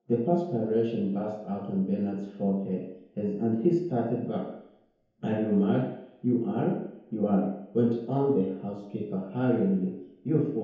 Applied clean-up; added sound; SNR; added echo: none; none; none; reverberation time 1.0 s.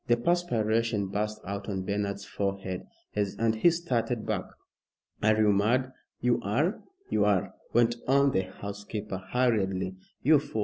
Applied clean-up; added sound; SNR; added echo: none; none; none; none.